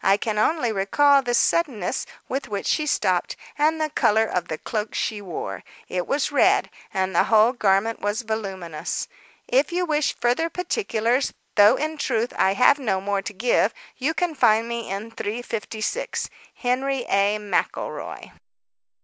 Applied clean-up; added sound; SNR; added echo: none; none; none; none.